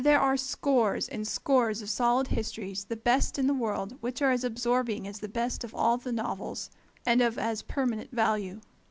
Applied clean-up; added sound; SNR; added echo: none; none; none; none.